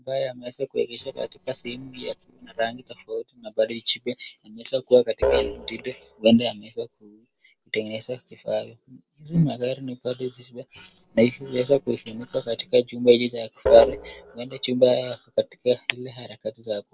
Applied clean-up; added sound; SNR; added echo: neural separator model SepFormer DNS4.